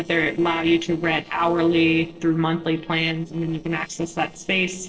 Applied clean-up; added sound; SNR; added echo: neural separator model SepFormer DNS4.